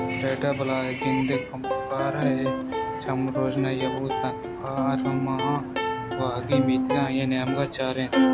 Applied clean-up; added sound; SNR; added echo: none; Plucked string instrument; 0 dB; none.